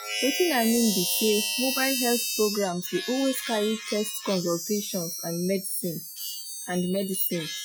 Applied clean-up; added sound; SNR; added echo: classical method Wiener filter.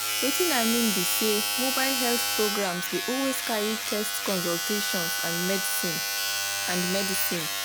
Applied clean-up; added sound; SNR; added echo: none; Domestic sounds, home sounds; -1 dB; none.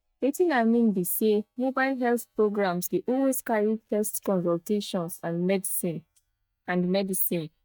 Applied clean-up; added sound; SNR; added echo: neural mask model DeepFilterNet 3.